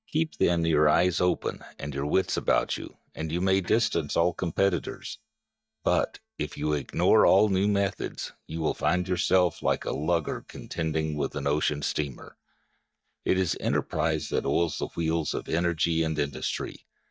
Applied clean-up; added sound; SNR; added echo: neural mask model DeepFilterNet 3.